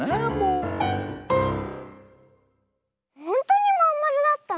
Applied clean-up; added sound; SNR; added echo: none; none; none; none.